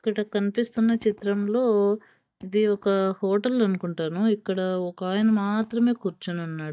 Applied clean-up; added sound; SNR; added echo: neural mask model DeepFilterNet 3.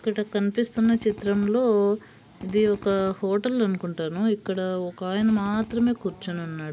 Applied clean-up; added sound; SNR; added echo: none; Drill; 18 dB; none.